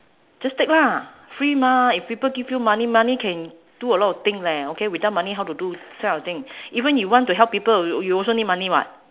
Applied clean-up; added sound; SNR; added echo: none; none; none; none.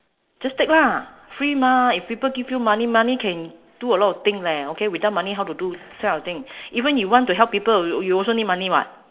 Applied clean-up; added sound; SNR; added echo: neural separator model SepFormer DNS4.